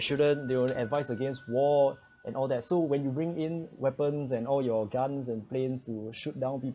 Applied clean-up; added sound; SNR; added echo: none; Doorbell; 10 dB; none.